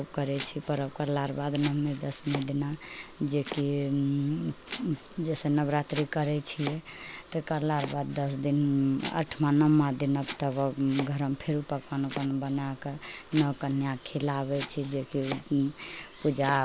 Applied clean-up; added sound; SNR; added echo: none; Domestic sounds, home sounds; 16 dB; none.